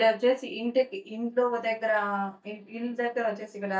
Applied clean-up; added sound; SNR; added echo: neural mask model DeepFilterNet 3.